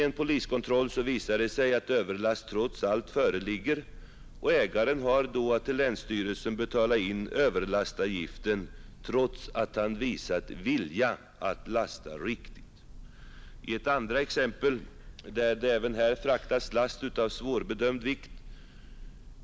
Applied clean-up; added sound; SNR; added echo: none; Bird / Breathing; 16 dB; none.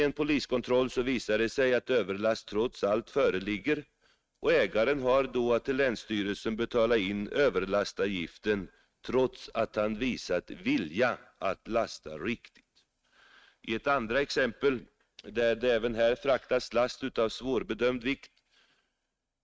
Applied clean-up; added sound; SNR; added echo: neural mask model RNNoise.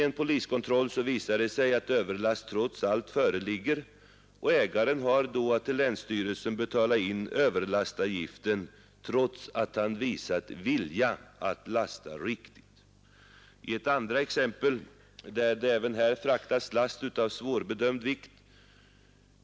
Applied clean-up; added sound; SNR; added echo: none; none; none; none.